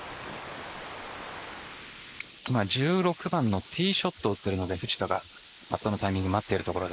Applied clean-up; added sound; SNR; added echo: neural mask model Resemble Enhance denoiser.